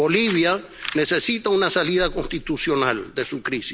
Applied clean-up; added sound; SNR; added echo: none; Fire; 19 dB; none.